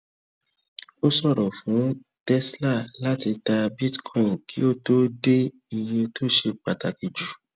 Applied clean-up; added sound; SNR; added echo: none; none; none; none.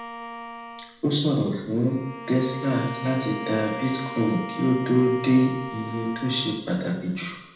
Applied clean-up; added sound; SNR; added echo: none; Bowed string instrument; 12 dB; reverberation time 0.8 s.